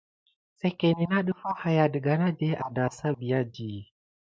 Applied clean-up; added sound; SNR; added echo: none; none; none; none.